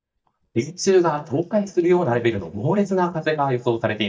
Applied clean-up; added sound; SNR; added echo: neural mask model DeepFilterNet 3.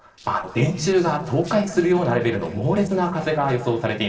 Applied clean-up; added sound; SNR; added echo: neural separator model SepFormer DNS4.